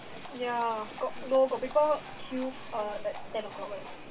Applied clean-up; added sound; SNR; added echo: none; Livestock, farm animals, working animals; 14 dB; reverberation time 0.1 s.